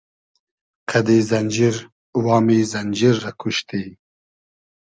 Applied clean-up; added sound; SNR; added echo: none; none; none; none.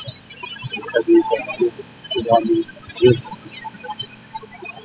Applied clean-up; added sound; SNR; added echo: classical method spectral subtraction.